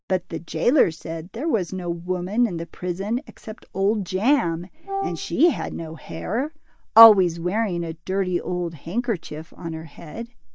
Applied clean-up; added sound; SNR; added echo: neural mask model DeepFilterNet 3.